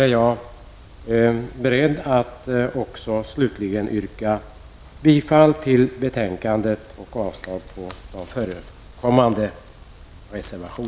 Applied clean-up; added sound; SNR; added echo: none; none; none; none.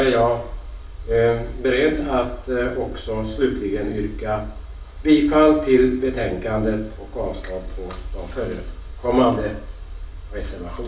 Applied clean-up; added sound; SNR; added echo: none; none; none; reverberation time 0.4 s.